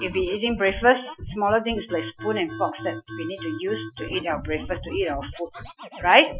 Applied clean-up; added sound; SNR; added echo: classical method Wiener filter.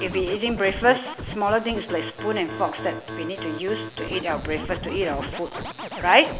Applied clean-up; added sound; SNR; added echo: none; Scratching (performance technique); 9 dB; none.